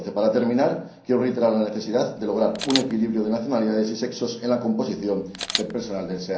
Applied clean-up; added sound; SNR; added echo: none; Camera; 10 dB; reverberation time 0.6 s.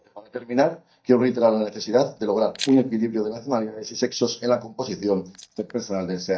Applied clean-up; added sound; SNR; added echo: neural mask model DeepFilterNet 3.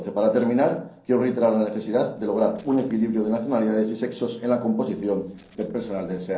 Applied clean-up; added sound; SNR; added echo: neural separator model SepFormer DNS4.